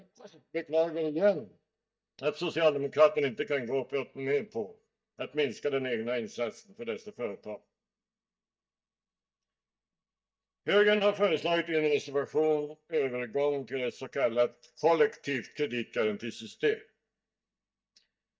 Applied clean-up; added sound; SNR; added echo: neural mask model DeepFilterNet 3.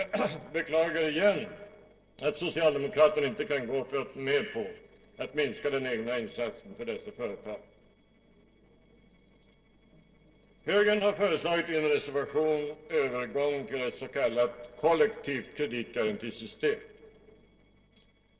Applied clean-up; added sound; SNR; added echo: neural separator model SepFormer DNS4.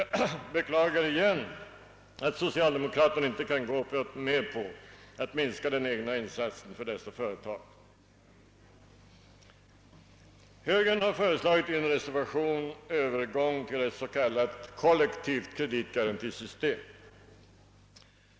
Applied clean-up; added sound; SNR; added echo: none; none; none; none.